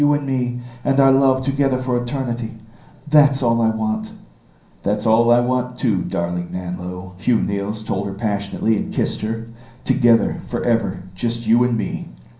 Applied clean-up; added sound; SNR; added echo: none; none; none; reverberation time 0.6 s.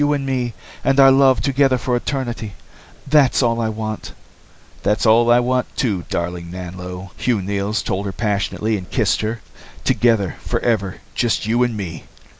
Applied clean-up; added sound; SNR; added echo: none; none; none; none.